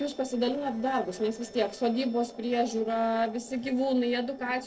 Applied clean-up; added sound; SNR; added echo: neural separator model SepFormer DNS4.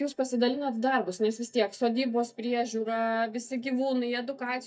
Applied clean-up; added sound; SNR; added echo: neural mask model DeepFilterNet 3.